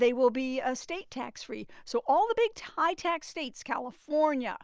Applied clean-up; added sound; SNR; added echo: none; none; none; none.